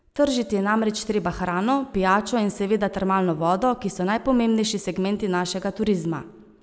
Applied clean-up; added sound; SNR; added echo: none; none; none; none.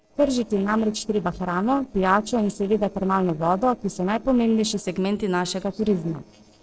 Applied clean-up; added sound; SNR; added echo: neural separator model SepFormer DNS4.